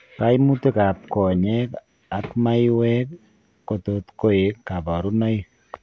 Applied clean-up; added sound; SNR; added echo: none; none; none; none.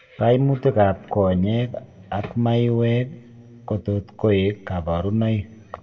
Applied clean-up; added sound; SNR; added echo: none; none; none; reverberation time 1.1 s.